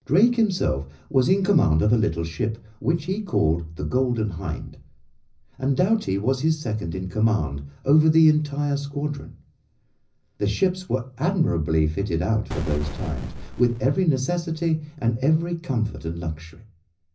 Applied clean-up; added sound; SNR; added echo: none; Boom; 8 dB; reverberation time 0.4 s.